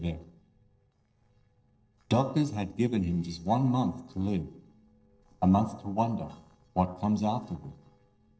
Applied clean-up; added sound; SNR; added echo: neural separator model SepFormer DNS4.